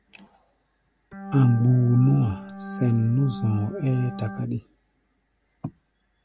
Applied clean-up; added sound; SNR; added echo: none; Organ; 10 dB; none.